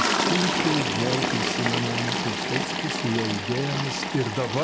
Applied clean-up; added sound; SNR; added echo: none; Toilet flush; -2 dB; none.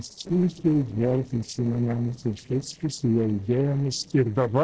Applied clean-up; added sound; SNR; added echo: neural separator model SepFormer DNS4.